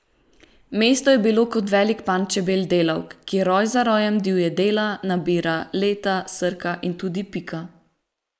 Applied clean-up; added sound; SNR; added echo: neural mask model Resemble Enhance denoiser.